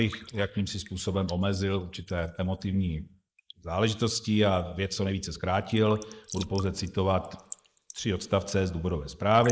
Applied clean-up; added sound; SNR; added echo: neural mask model Resemble Enhance denoiser.